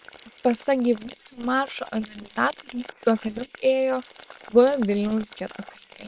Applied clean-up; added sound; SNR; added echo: neural separator model SepFormer WHAM!.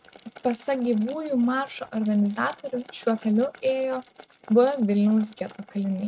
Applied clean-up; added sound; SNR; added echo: neural mask model RNNoise.